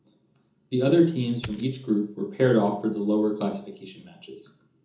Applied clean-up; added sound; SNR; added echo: none; Coin (dropping); 13 dB; reverberation time 0.6 s.